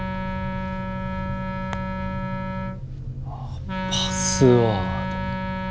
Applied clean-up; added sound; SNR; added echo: none; Wind instrument, woodwind instrument; 4 dB; none.